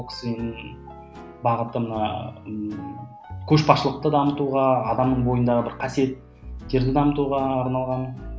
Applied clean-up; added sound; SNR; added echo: none; none; none; none.